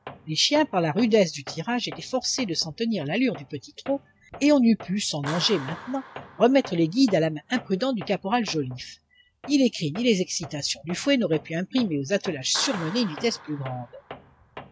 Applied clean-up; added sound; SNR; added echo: none; Clapping + Tools; 17 dB; none.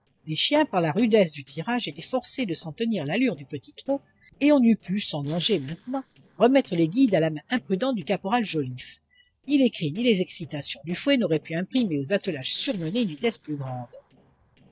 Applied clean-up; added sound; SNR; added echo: neural separator model SepFormer DNS4.